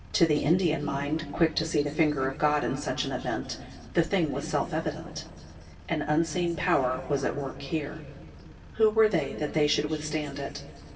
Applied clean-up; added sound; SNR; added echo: none; Engine; 18 dB; reverberation time 2.3 s.